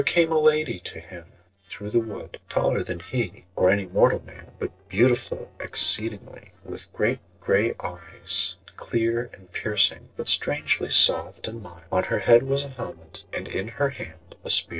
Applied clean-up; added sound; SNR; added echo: neural separator model SepFormer DNS4.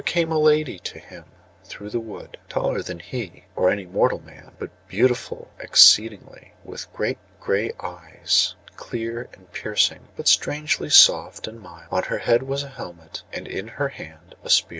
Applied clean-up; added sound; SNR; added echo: none; none; none; none.